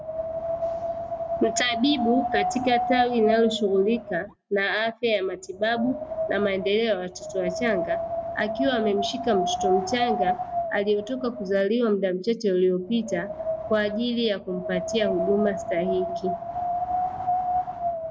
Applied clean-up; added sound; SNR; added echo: none; Wind; 4 dB; none.